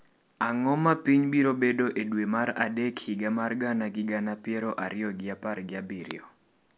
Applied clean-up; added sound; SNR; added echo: none; none; none; none.